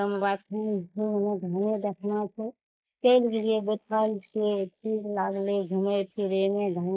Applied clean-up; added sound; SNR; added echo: neural mask model Resemble Enhance denoiser.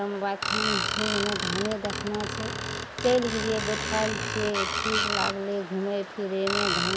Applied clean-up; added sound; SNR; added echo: none; Screech; 1 dB; none.